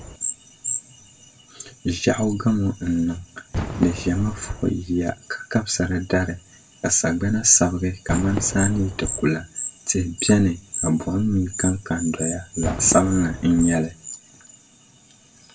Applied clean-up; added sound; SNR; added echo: none; Fireworks; 13 dB; reverberation time 0.1 s.